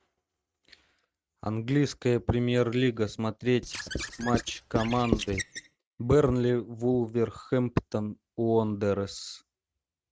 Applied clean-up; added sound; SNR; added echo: neural mask model RNNoise.